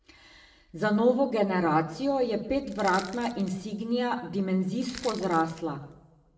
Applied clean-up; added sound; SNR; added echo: none; Crushing; 18 dB; reverberation time 0.8 s.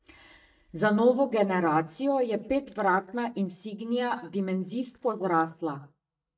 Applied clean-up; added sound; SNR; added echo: neural mask model DeepFilterNet 3.